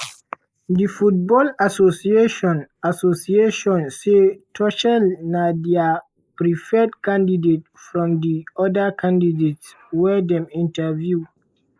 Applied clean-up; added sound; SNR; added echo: neural mask model Resemble Enhance denoiser.